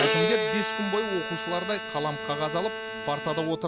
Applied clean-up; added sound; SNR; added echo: none; Bowed string instrument; 0 dB; none.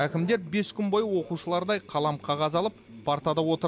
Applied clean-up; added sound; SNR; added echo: none; none; none; none.